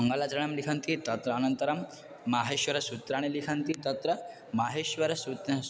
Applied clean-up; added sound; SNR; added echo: none; none; none; none.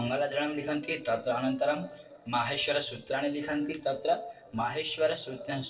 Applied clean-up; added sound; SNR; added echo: neural separator model SepFormer DNS4.